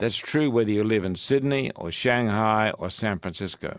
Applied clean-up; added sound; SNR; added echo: none; none; none; none.